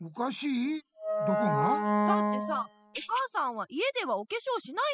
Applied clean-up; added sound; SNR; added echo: classical method spectral subtraction.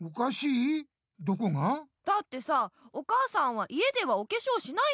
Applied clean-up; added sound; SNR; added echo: none; none; none; none.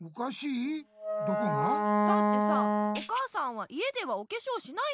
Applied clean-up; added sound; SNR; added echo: none; Wind instrument, woodwind instrument + Tambourine; -5 dB; none.